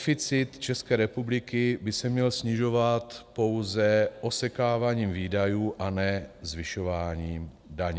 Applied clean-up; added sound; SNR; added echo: none; none; none; none.